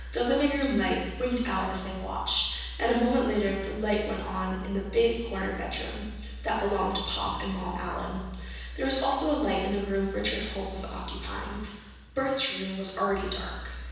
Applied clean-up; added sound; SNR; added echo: none; none; none; reverberation time 1.1 s.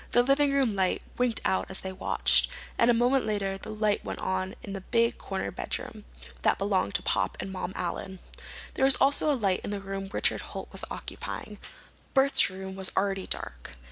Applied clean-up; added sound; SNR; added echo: none; none; none; none.